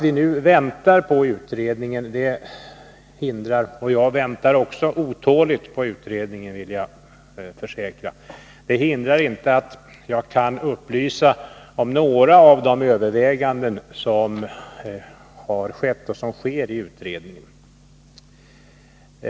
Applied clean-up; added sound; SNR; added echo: none; none; none; none.